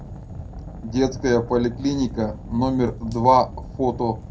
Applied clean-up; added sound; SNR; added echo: none; Fire; 12 dB; reverberation time 0.2 s.